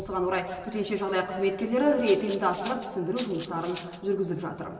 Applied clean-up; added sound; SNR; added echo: none; Rattle (instrument); 17 dB; reverberation time 2.0 s.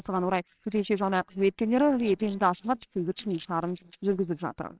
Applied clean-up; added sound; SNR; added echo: neural separator model SepFormer WHAMR!.